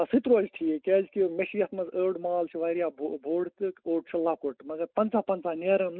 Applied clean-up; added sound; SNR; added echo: none; none; none; none.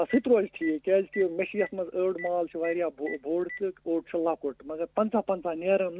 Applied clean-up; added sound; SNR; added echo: none; Telephone; 19 dB; none.